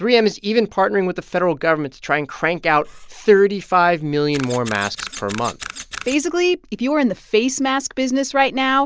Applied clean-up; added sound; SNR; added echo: none; Camera; 16 dB; none.